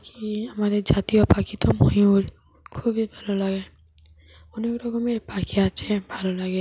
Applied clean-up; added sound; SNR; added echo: none; none; none; none.